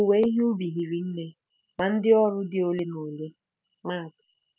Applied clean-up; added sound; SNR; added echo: none; none; none; none.